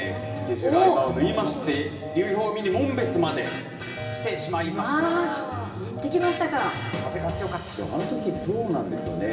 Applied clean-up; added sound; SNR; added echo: none; Telephone; 12 dB; reverberation time 2.4 s.